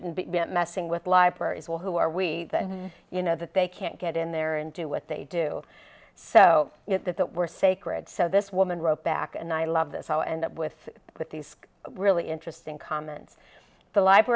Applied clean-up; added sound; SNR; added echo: none; none; none; none.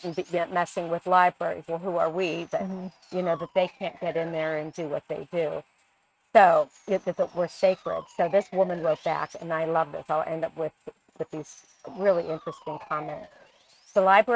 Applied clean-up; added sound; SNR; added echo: neural mask model RNNoise.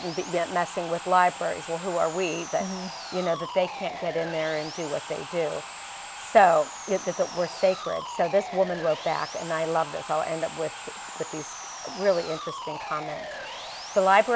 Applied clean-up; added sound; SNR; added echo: none; Sawing; 11 dB; none.